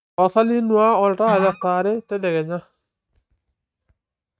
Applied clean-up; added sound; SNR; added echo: neural mask model RNNoise.